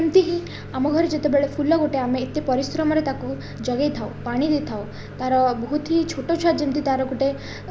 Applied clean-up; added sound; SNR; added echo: none; Microwave oven; 13 dB; none.